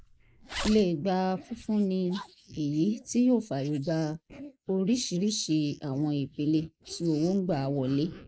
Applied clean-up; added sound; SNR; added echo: neural mask model Resemble Enhance denoiser.